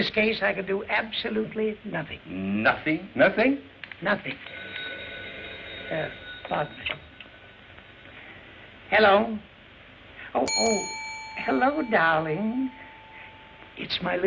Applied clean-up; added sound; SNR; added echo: none; Bell; 9 dB; none.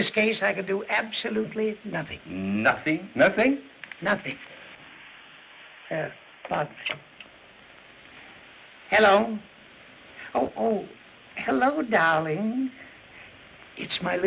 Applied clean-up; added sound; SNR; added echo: neural mask model Resemble Enhance denoiser.